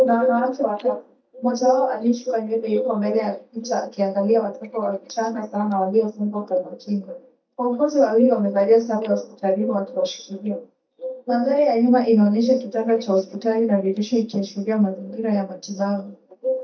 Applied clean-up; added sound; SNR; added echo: neural mask model DeepFilterNet 3.